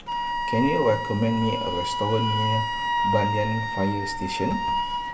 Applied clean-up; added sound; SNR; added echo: none; Wind instrument, woodwind instrument; 1 dB; reverberation time 1.8 s.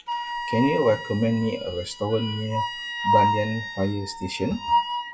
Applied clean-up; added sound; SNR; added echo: classical method WPE with log-MMSE.